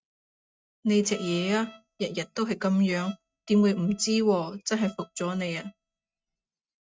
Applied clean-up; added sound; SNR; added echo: neural mask model RNNoise.